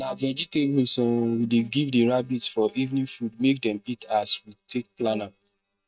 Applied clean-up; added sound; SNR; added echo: neural mask model DeepFilterNet 3.